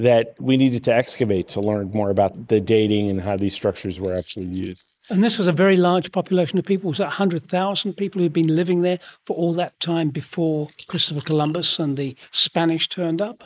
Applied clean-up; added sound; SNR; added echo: neural mask model Resemble Enhance denoiser.